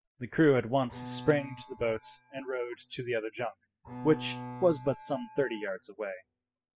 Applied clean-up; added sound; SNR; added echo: classical method spectral subtraction.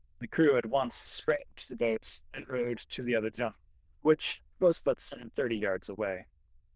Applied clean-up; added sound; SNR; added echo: neural diffusion model UNIVERSE++.